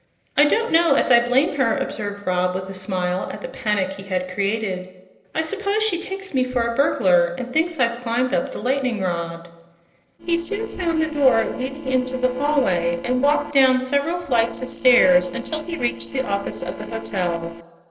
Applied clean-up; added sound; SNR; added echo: neural separator model SepFormer DNS4.